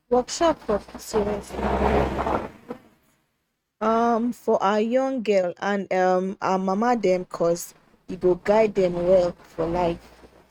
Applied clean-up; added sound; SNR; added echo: neural mask model RNNoise.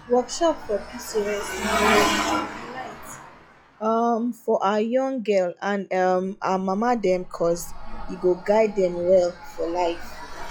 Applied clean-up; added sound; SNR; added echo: classical method log-MMSE.